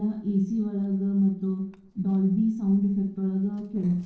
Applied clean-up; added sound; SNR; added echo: neural separator model SepFormer DNS4.